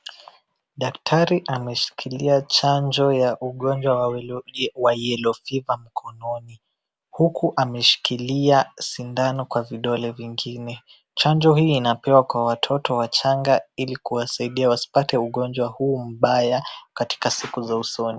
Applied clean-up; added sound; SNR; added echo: none; none; none; none.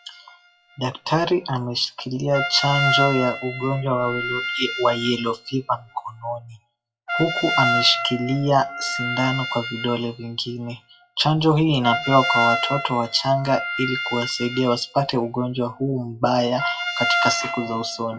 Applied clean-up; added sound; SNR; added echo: classical method WPE with log-MMSE.